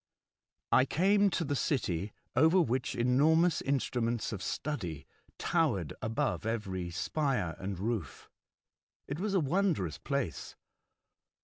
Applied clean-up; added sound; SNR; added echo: none; none; none; none.